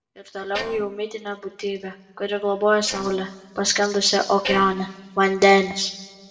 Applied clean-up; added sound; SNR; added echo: neural separator model SepFormer DNS4.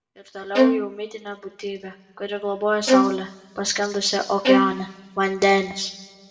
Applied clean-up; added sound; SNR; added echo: none; Bowed string instrument; -2 dB; reverberation time 1.1 s.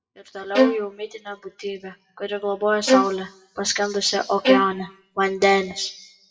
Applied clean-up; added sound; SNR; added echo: classical method WPE with log-MMSE.